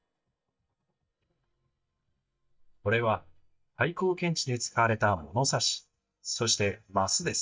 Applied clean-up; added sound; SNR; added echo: neural mask model DeepFilterNet 3.